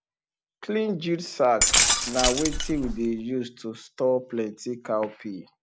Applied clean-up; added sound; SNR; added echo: none; Glass; -4 dB; none.